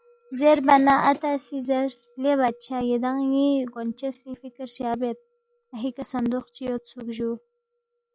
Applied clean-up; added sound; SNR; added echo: classical method log-MMSE.